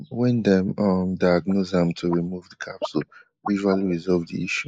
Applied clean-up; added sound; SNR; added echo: neural mask model Resemble Enhance denoiser.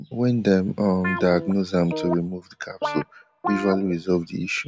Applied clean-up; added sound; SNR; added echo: none; Guitar; 9 dB; none.